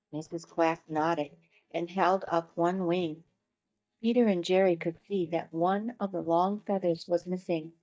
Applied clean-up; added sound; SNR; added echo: neural mask model DeepFilterNet 3.